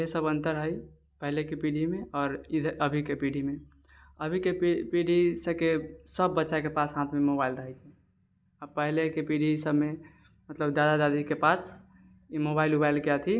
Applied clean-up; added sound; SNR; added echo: none; none; none; none.